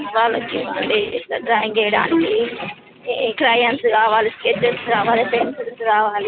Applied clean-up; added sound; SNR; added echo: none; none; none; none.